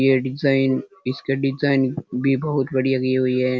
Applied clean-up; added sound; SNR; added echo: none; none; none; none.